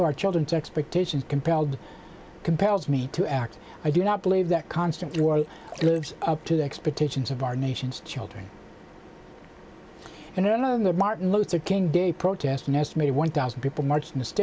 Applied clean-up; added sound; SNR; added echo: none; Splash, splatter; 19 dB; none.